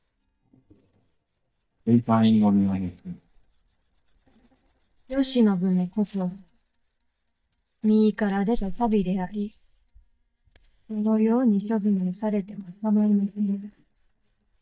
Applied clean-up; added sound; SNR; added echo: neural mask model DeepFilterNet 3.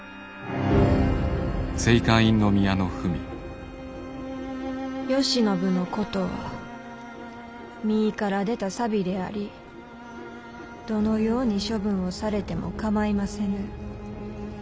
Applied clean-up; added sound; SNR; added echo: none; none; none; none.